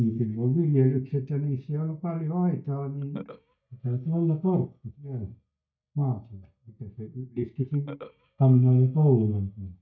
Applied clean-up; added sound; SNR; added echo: neural mask model DeepFilterNet 3.